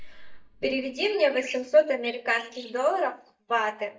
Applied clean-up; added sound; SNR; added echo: neural mask model DeepFilterNet 3.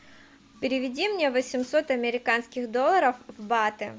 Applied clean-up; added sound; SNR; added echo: none; none; none; none.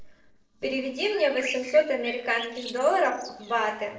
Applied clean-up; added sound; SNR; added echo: neural separator model SepFormer DNS4.